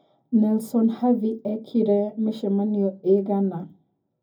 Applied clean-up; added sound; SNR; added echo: none; none; none; reverberation time 0.4 s.